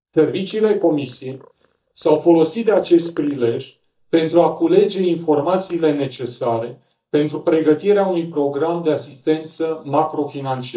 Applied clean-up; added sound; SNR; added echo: neural mask model DeepFilterNet 3.